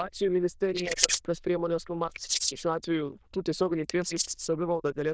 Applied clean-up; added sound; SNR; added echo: neural diffusion model UNIVERSE++.